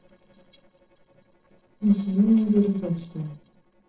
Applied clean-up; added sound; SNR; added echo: neural separator model SepFormer DNS4.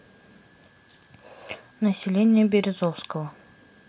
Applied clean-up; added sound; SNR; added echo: none; none; none; none.